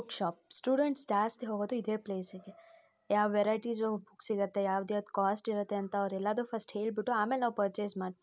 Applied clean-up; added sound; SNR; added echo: none; none; none; none.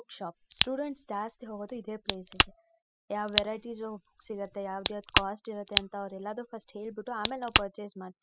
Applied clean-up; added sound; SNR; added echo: classical method spectral subtraction.